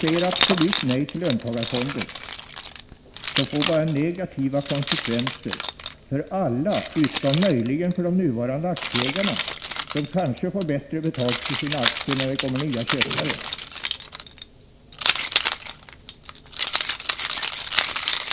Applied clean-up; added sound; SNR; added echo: none; Keys jangling; 3 dB; none.